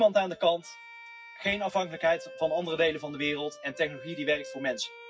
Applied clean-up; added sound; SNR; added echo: classical method WPE with log-MMSE.